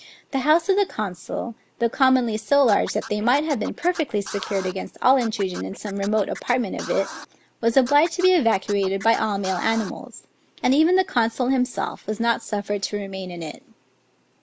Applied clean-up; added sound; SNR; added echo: none; Scratching (performance technique); 16 dB; none.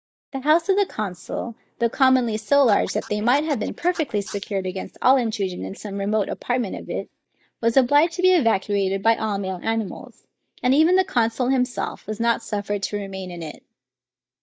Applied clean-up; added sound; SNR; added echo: neural mask model DeepFilterNet 3.